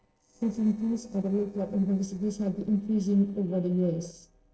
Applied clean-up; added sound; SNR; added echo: neural separator model SepFormer DNS4.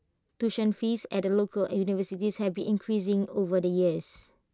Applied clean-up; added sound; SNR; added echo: none; none; none; none.